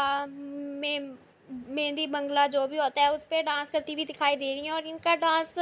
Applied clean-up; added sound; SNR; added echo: none; none; none; none.